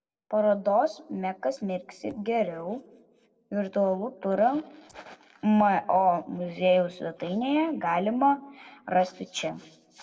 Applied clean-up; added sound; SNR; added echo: neural separator model SepFormer DNS4.